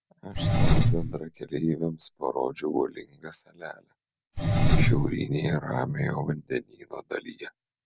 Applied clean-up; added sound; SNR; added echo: none; Engine; -4 dB; none.